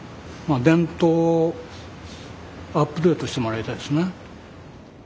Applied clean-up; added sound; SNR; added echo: none; none; none; none.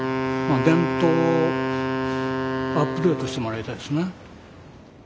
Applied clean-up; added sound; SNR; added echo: none; Wind instrument, woodwind instrument; 1 dB; none.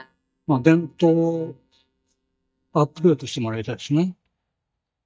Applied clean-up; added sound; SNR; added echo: neural mask model DeepFilterNet 3.